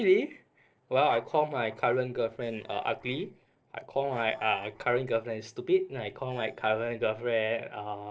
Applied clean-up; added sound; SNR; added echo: neural separator model SepFormer DNS4.